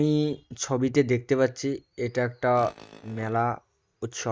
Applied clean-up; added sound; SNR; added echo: neural mask model RNNoise.